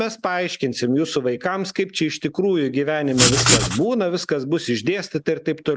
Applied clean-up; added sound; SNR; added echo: none; Writing; -3 dB; none.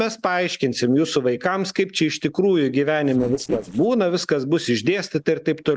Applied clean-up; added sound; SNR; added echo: neural separator model SepFormer DNS4.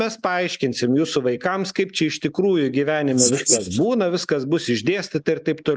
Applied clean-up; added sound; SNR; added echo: neural mask model Resemble Enhance denoiser.